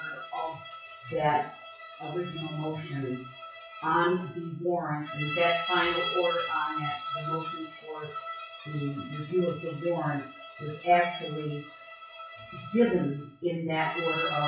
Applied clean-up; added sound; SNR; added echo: classical method WPE with log-MMSE.